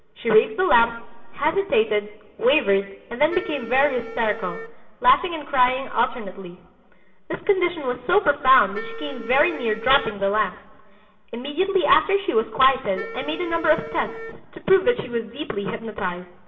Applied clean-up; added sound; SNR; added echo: none; Wind instrument, woodwind instrument; 15 dB; reverberation time 2.5 s.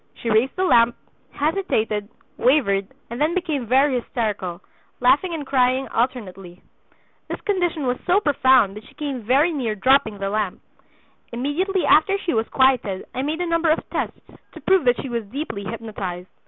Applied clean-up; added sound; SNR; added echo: none; none; none; none.